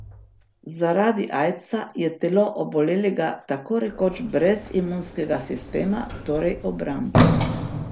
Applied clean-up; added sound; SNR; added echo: none; Sliding door; 4 dB; none.